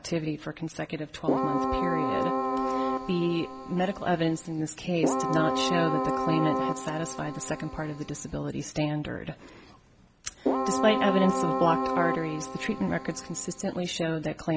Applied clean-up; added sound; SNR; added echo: none; Keyboard (musical); 0 dB; none.